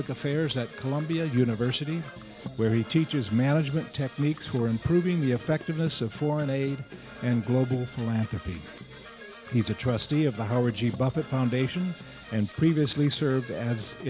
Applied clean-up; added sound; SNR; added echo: none; Brass instrument / Percussion; 17 dB; none.